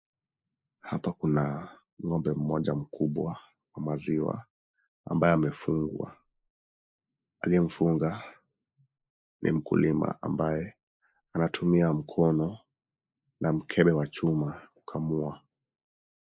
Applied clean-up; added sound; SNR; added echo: neural mask model Resemble Enhance denoiser.